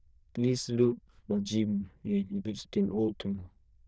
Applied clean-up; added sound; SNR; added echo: neural diffusion model UNIVERSE++.